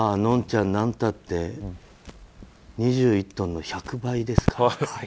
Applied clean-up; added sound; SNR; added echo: none; Crackle; 9 dB; none.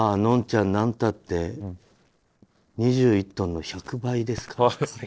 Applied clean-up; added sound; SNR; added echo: neural separator model SepFormer DNS4.